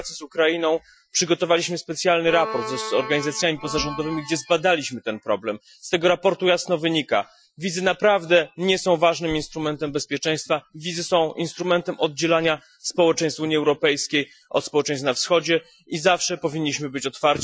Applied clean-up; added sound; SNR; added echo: classical method Wiener filter.